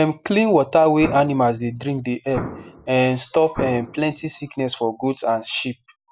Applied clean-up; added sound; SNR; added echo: none; Explosion; 13 dB; none.